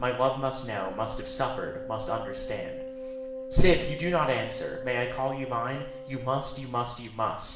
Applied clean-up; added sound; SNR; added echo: none; Wind instrument, woodwind instrument; 10 dB; reverberation time 0.8 s.